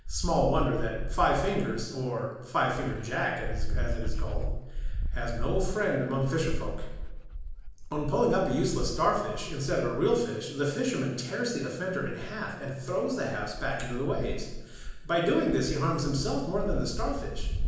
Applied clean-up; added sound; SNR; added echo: none; Dog; 3 dB; reverberation time 1.0 s.